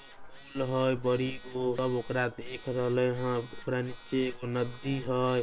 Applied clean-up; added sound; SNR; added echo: neural separator model SepFormer WHAM!.